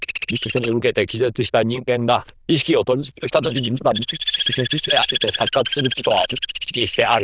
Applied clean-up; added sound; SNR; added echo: neural diffusion model UNIVERSE++.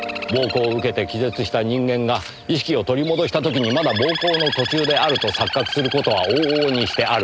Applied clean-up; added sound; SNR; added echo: none; Bird; 7 dB; none.